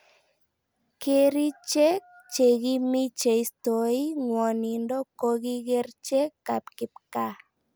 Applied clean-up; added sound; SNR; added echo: none; none; none; none.